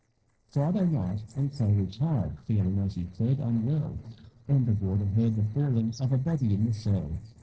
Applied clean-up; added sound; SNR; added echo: neural separator model SepFormer DNS4.